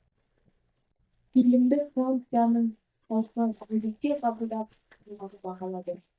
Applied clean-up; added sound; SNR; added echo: neural mask model DeepFilterNet 3.